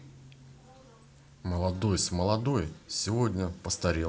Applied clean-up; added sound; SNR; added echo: none; none; none; none.